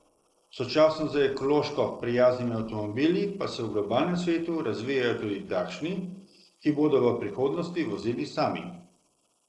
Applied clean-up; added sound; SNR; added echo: neural mask model Resemble Enhance denoiser.